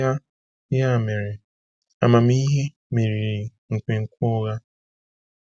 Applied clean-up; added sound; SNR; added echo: none; none; none; none.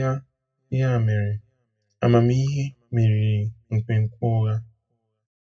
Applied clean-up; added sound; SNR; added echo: none; none; none; reverberation time 0.2 s.